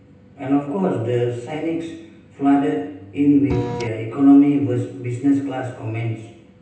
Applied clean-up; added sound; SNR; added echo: none; Printer; 5 dB; reverberation time 0.9 s.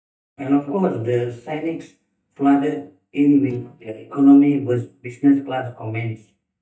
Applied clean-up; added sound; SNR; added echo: neural mask model DeepFilterNet 3.